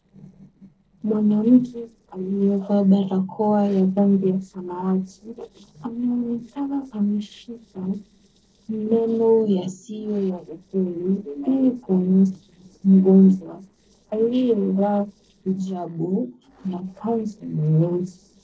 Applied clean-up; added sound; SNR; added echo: neural separator model SepFormer DNS4.